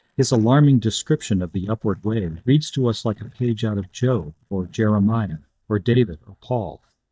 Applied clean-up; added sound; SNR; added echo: neural mask model DeepFilterNet 3.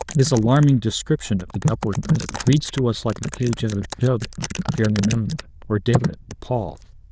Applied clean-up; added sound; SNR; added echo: neural diffusion model UNIVERSE++.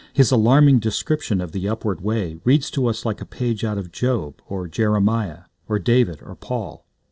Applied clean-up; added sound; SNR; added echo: none; none; none; none.